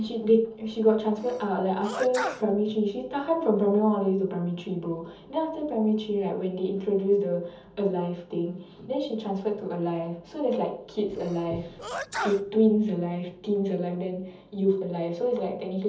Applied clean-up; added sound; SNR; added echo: none; Sneeze; 11 dB; reverberation time 0.7 s.